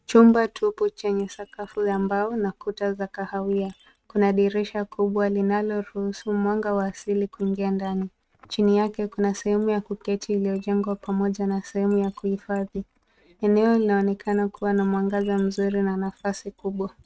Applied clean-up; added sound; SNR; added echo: neural mask model RNNoise.